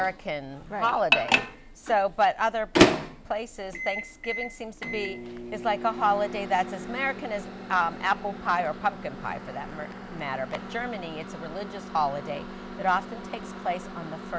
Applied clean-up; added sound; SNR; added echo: none; Microwave oven; 3 dB; none.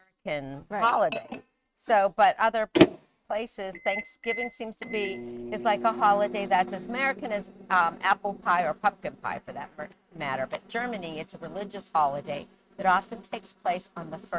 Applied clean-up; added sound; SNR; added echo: neural mask model RNNoise.